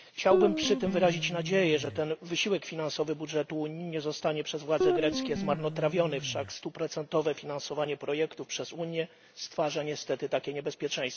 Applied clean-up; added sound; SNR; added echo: none; Guitar; 2 dB; none.